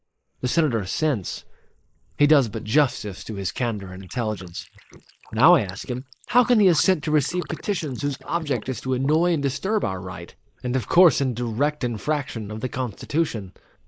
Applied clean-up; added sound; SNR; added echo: neural mask model Resemble Enhance denoiser.